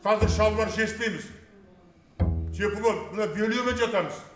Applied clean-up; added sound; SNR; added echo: none; Bowed string instrument; 5 dB; none.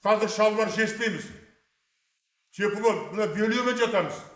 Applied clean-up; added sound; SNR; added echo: neural mask model Resemble Enhance denoiser.